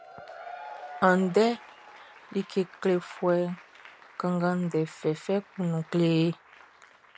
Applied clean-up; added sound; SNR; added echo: none; Applause / Crowd / Cheering; 19 dB; none.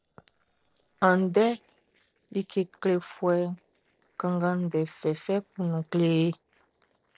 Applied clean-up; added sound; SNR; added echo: neural separator model SepFormer DNS4.